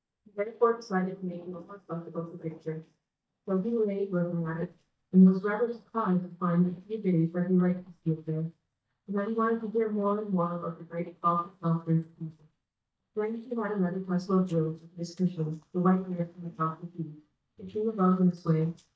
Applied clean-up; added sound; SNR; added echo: neural mask model DeepFilterNet 3.